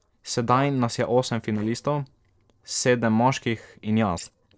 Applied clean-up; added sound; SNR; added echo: neural separator model SepFormer DNS4.